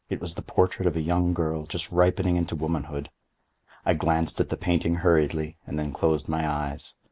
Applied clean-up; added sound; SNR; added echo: none; none; none; none.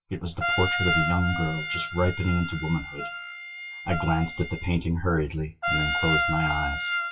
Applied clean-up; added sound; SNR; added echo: classical method WPE with log-MMSE.